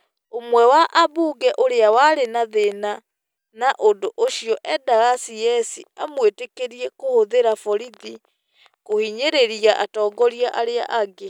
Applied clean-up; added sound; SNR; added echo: none; none; none; none.